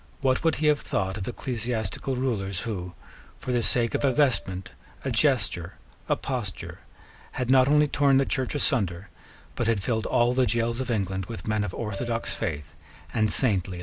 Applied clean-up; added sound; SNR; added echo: none; Piano; 13 dB; none.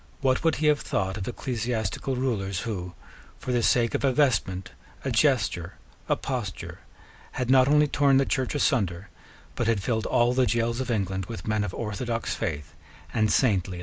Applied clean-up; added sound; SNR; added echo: none; none; none; none.